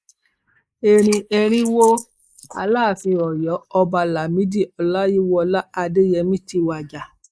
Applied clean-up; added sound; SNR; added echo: neural mask model Resemble Enhance denoiser.